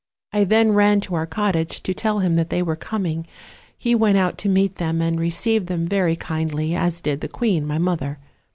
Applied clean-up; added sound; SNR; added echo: none; none; none; none.